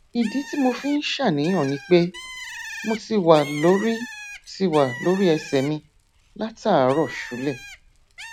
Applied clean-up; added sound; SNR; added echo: none; Bird; 16 dB; none.